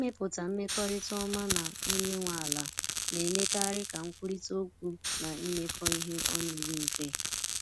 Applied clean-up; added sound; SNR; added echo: none; Crackle; -2 dB; none.